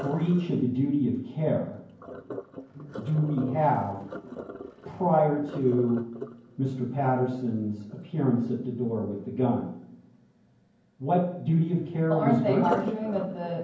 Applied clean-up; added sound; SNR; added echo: none; Sink (filling or washing); 14 dB; reverberation time 0.9 s.